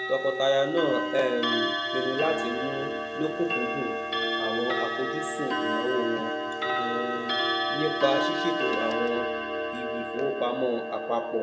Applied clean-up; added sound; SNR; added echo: none; Clock; 0 dB; reverberation time 0.6 s.